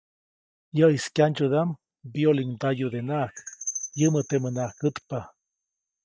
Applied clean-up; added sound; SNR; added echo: neural mask model DeepFilterNet 3.